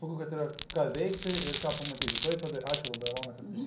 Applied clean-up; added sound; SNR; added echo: none; Glass; -4 dB; reverberation time 0.5 s.